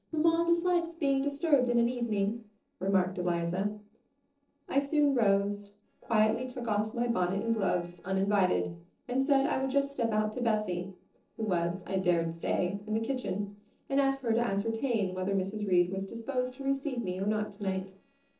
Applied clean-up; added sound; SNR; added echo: neural separator model SepFormer DNS4.